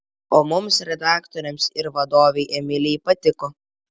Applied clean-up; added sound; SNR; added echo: none; none; none; none.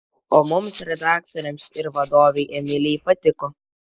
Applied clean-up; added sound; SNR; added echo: neural mask model Resemble Enhance denoiser.